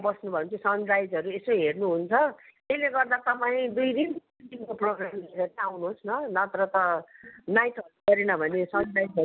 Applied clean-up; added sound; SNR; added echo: none; none; none; none.